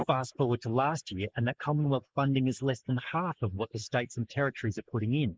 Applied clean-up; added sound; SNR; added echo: neural mask model Resemble Enhance denoiser.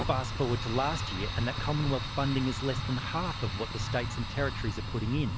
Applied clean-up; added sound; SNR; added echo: none; Fire; 2 dB; none.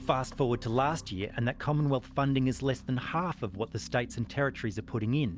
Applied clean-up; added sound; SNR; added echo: none; none; none; none.